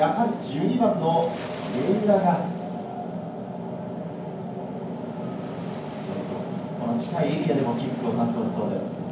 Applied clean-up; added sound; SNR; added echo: none; Waves, surf; 20 dB; reverberation time 0.9 s.